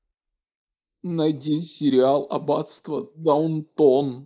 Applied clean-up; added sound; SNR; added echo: neural mask model Resemble Enhance denoiser.